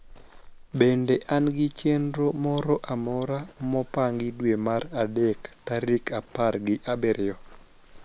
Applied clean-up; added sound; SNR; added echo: none; Walk, footsteps; 20 dB; none.